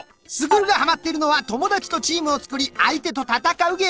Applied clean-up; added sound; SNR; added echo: neural separator model SepFormer DNS4.